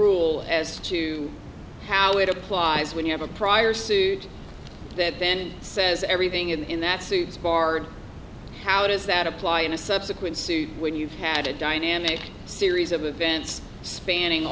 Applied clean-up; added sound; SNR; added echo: none; none; none; none.